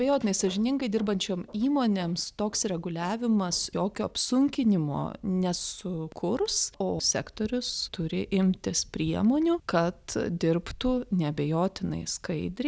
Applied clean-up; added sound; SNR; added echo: none; none; none; none.